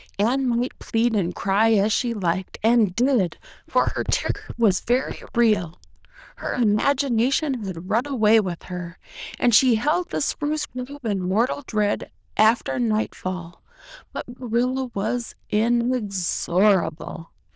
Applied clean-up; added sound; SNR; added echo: neural diffusion model UNIVERSE++.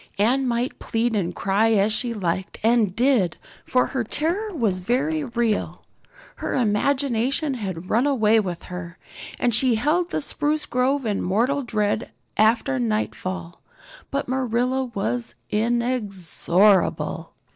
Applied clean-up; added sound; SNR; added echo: neural separator model SepFormer DNS4.